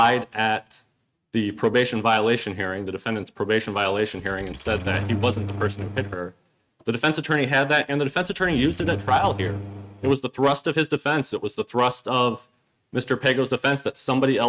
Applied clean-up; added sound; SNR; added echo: neural mask model RNNoise.